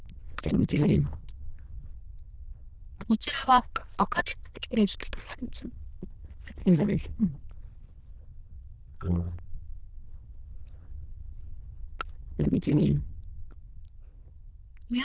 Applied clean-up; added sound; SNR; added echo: neural diffusion model UNIVERSE++.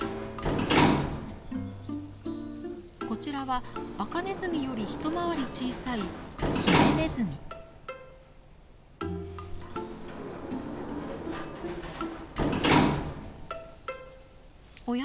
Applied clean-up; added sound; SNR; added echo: none; Sliding door; -4 dB; none.